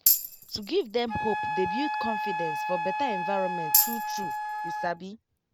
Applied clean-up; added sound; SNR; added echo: none; Wind instrument, woodwind instrument + Tambourine; -3 dB; none.